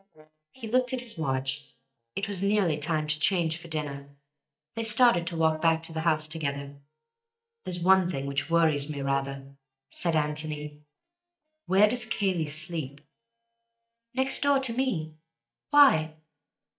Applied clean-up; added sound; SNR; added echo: neural mask model DeepFilterNet 3.